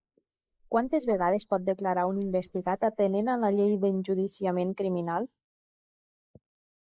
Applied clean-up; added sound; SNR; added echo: neural mask model Resemble Enhance denoiser.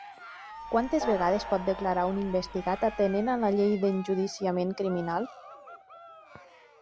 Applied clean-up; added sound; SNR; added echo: none; Cheering + Train; 13 dB; none.